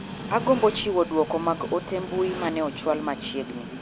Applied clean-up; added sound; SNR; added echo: none; Train; 11 dB; none.